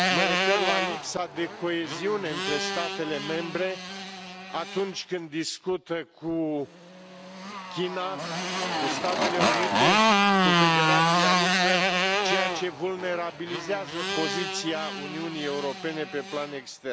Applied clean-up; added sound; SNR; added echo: none; Motorcycle; -4 dB; none.